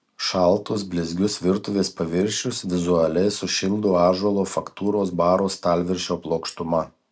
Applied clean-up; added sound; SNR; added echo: none; none; none; none.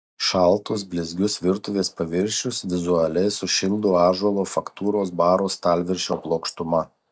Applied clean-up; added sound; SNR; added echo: neural mask model DeepFilterNet 3.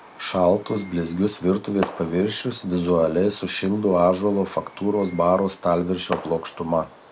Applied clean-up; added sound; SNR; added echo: none; Fireworks; 17 dB; none.